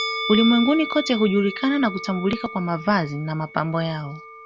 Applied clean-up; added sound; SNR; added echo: none; Musical instrument; 10 dB; none.